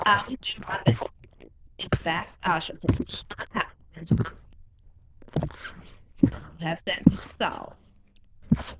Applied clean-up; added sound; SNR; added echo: neural diffusion model UNIVERSE++.